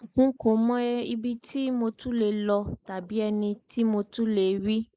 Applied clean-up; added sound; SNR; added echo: neural mask model Resemble Enhance denoiser.